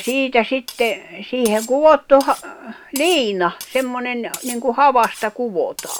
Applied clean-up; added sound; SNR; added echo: none; Cutlery, silverware; 17 dB; none.